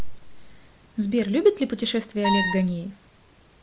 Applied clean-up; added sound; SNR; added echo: none; Wind instrument, woodwind instrument; 2 dB; none.